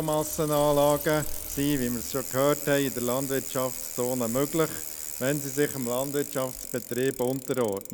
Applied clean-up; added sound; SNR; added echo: none; Bicycle; 9 dB; none.